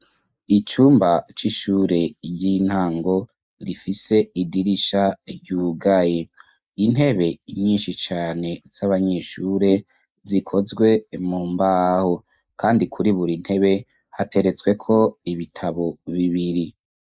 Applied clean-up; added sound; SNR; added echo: neural mask model Resemble Enhance denoiser.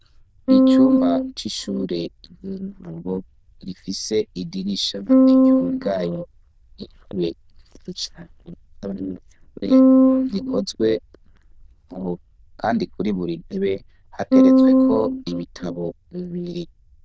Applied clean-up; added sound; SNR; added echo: neural diffusion model UNIVERSE++.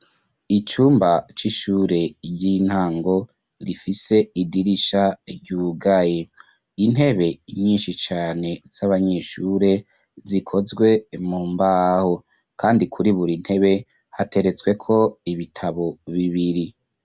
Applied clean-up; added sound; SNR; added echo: none; none; none; none.